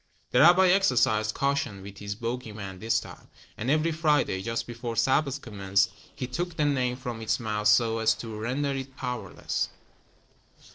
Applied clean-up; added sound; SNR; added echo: neural separator model SepFormer DNS4.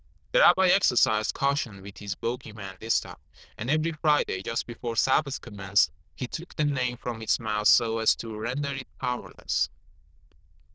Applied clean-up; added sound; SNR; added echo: neural diffusion model UNIVERSE++.